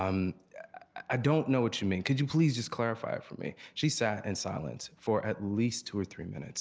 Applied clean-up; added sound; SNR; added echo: none; none; none; none.